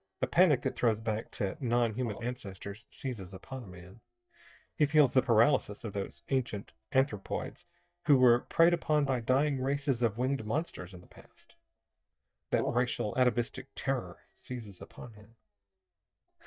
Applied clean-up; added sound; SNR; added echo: neural mask model DeepFilterNet 3.